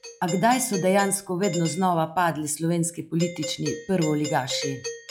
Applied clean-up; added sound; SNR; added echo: classical method log-MMSE.